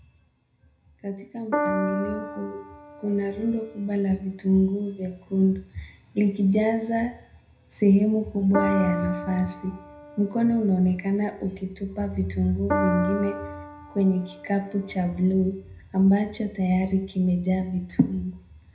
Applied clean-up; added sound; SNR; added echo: none; Piano; 7 dB; reverberation time 0.5 s.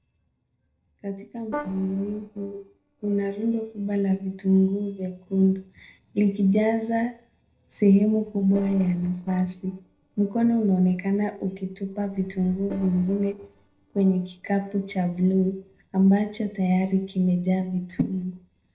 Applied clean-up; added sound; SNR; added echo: neural separator model SepFormer DNS4.